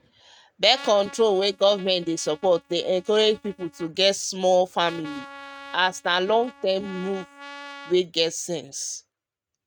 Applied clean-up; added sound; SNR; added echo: neural mask model RNNoise.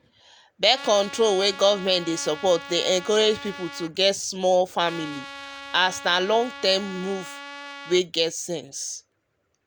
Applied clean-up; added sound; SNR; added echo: none; Trumpet; 14 dB; none.